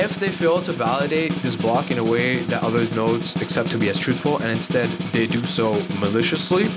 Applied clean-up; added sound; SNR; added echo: none; Snare drum; 5 dB; none.